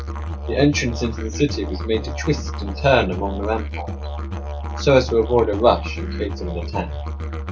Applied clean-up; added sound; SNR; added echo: none; Musical instrument; 5 dB; none.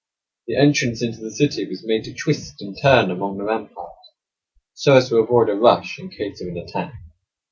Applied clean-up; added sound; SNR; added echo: none; none; none; none.